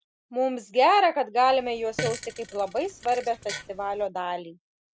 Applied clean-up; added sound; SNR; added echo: none; Fart; 13 dB; none.